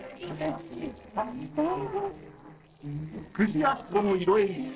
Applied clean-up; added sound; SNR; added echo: neural separator model SepFormer DNS4.